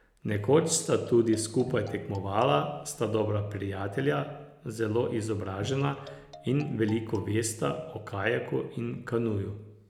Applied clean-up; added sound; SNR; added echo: none; Marimba, xylophone + Bowed string instrument; 19 dB; none.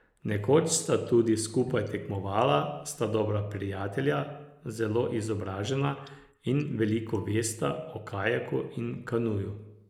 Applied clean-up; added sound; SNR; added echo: neural mask model Resemble Enhance denoiser.